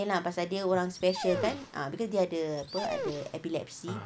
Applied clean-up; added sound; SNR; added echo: none; Dog; 9 dB; none.